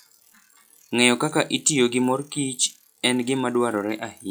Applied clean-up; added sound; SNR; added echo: classical method log-MMSE.